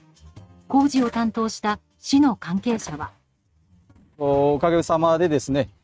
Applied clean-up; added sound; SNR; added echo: neural mask model RNNoise.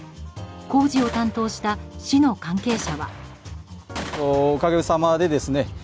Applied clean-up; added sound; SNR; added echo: none; Gunshot, gunfire; 12 dB; none.